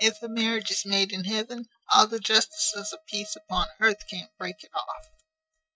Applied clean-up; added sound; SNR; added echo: neural mask model RNNoise.